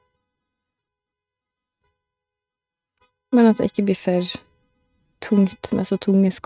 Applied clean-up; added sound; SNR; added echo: neural mask model RNNoise.